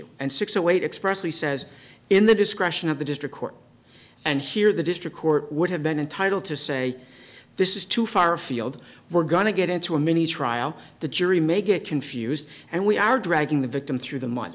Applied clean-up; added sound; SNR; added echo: none; none; none; none.